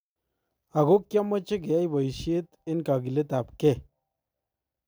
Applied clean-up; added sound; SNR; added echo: none; none; none; none.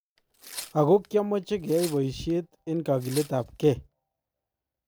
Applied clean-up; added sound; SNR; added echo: none; Tearing; 17 dB; none.